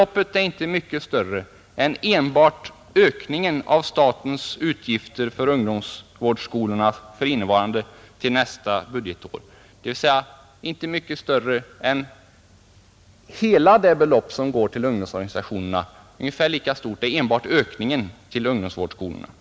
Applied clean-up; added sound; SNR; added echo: none; none; none; none.